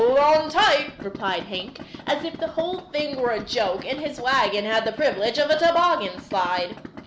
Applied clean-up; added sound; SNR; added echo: none; Idling; 16 dB; none.